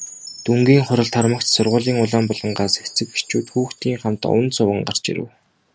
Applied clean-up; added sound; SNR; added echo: none; Chime; 19 dB; none.